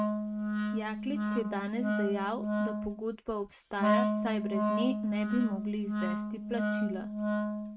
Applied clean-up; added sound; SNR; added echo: neural mask model RNNoise.